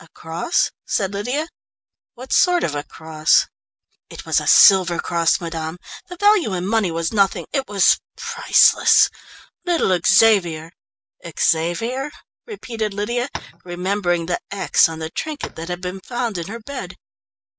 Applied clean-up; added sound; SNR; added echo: none; Tap; 12 dB; none.